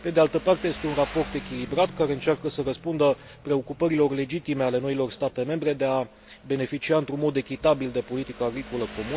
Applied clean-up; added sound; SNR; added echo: none; Motorcycle; 18 dB; none.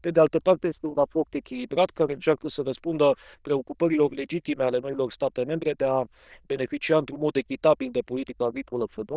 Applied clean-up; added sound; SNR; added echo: neural diffusion model UNIVERSE++.